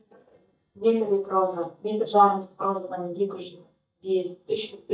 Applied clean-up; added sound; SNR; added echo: neural mask model DeepFilterNet 3.